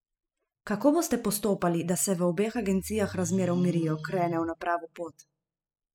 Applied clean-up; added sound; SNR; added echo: classical method spectral subtraction.